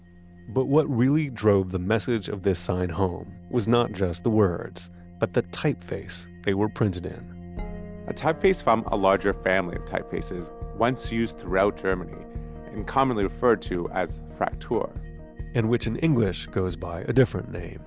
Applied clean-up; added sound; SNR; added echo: none; none; none; none.